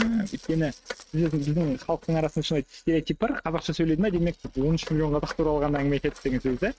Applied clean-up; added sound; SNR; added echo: neural mask model RNNoise.